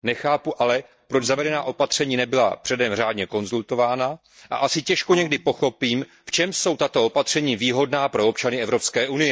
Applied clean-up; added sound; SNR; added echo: neural mask model DeepFilterNet 3.